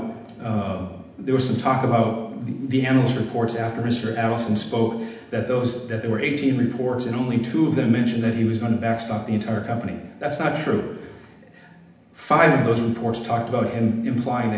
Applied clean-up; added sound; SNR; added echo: none; none; none; reverberation time 0.8 s.